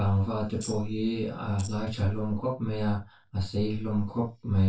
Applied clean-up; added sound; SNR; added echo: neural separator model SepFormer DNS4.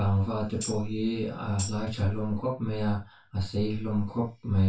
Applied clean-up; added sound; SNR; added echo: none; Tambourine; 14 dB; reverberation time 0.2 s.